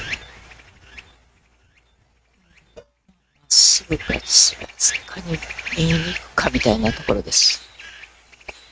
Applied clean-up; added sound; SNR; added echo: neural mask model RNNoise.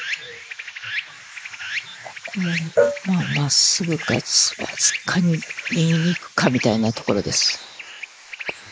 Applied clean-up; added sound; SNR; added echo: neural mask model Resemble Enhance denoiser.